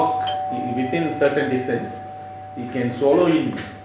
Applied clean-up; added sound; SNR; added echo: none; Doorbell; 8 dB; none.